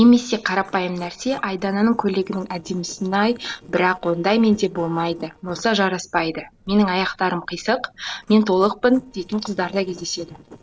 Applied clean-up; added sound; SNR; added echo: neural separator model SepFormer DNS4.